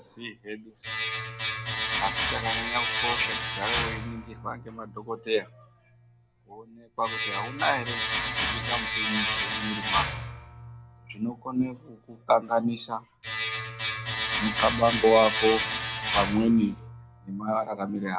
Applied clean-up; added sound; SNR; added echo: none; Domestic sounds, home sounds; 3 dB; none.